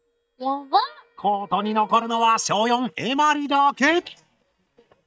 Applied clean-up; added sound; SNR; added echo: neural mask model DeepFilterNet 3.